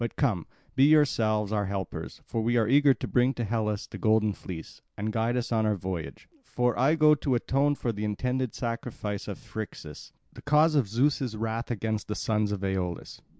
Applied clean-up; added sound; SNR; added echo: none; none; none; none.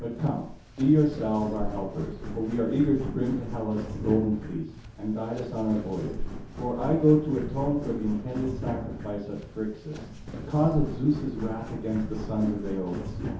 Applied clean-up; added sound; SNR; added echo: none; Walk, footsteps; 8 dB; reverberation time 0.6 s.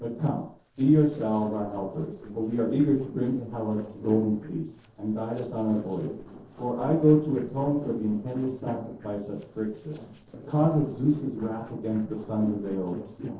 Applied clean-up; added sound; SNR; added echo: neural separator model SepFormer DNS4.